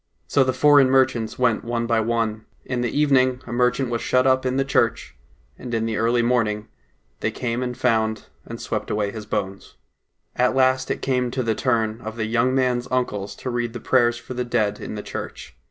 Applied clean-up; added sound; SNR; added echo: none; none; none; none.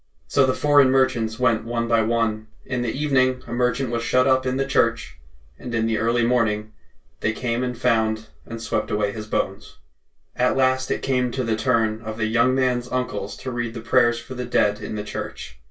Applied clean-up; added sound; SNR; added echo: none; none; none; reverberation time 0.2 s.